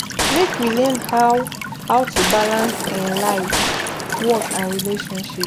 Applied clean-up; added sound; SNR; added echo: none; Walk, footsteps / Stream / Trickle, dribble / Chirp, tweet + Gunshot, gunfire; 3 dB; none.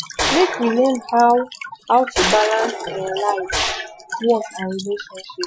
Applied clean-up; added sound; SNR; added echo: classical method Wiener filter.